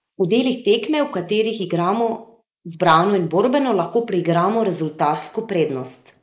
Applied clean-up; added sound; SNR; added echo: neural mask model Resemble Enhance denoiser.